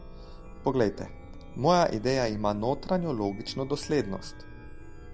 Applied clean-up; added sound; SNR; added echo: none; Chime; 13 dB; none.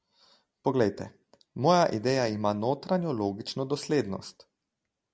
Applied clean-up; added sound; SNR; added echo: none; none; none; none.